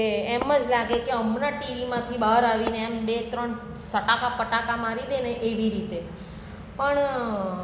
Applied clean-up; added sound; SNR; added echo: none; Tap / Hammer; 11 dB; none.